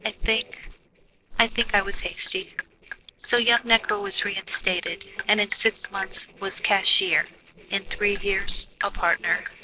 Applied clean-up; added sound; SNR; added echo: neural separator model SepFormer DNS4.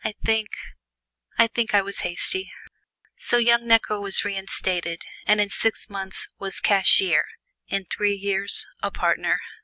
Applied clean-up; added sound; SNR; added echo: none; none; none; none.